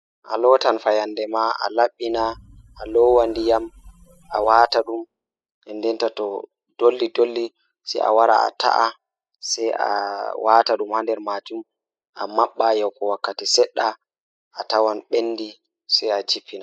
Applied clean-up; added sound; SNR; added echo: classical method spectral subtraction.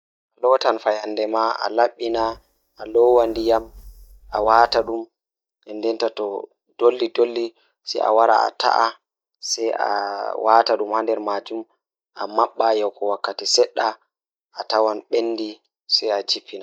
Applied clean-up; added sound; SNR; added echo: neural mask model DeepFilterNet 3.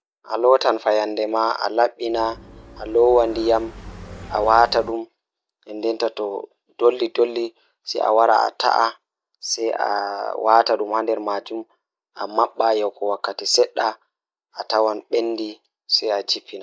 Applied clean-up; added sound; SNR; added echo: none; Motorcycle; 17 dB; none.